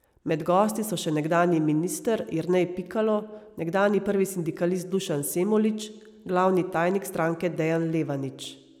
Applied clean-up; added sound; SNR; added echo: none; none; none; none.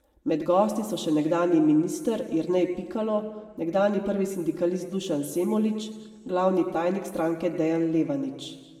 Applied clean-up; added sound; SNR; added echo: none; none; none; reverberation time 1.3 s.